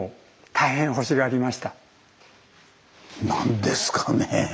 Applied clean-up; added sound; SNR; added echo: none; none; none; none.